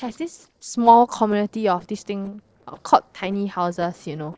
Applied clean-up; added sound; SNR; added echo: neural separator model SepFormer DNS4.